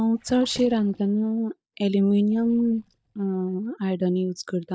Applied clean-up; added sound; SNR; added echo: neural mask model DeepFilterNet 3.